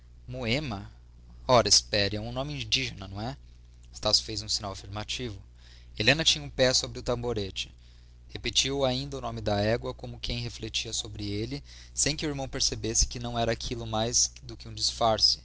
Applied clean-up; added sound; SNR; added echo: none; none; none; none.